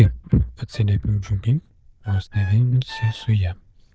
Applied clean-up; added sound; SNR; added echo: neural diffusion model UNIVERSE++.